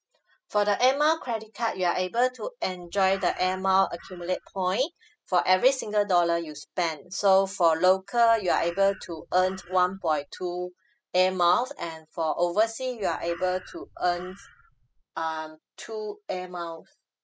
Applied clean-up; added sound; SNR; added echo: classical method spectral subtraction.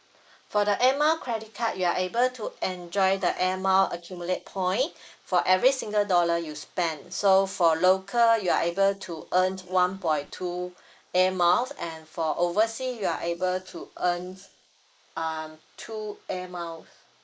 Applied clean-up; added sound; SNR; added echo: neural mask model Resemble Enhance denoiser.